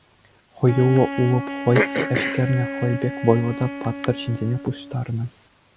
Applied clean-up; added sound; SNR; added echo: none; Wind instrument, woodwind instrument + Cough; 7 dB; none.